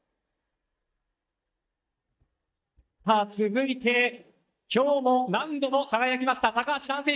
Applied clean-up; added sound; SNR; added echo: neural mask model DeepFilterNet 3.